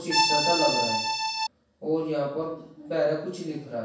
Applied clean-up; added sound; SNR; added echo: none; Accordion; -5 dB; reverberation time 0.7 s.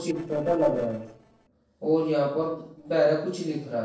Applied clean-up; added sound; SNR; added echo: neural separator model SepFormer DNS4.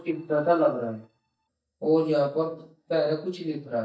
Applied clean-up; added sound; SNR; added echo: neural mask model DeepFilterNet 3.